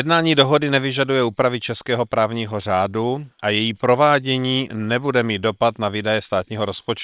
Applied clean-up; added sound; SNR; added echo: neural separator model SepFormer WHAM!.